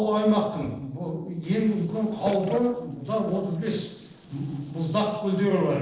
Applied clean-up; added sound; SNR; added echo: neural separator model SepFormer DNS4.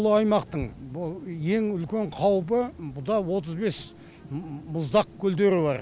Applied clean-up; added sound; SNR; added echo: none; none; none; none.